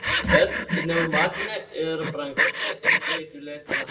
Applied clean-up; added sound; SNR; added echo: none; Sawing; -2 dB; reverberation time 1.0 s.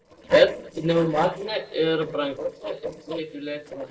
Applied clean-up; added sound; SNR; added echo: neural separator model SepFormer DNS4.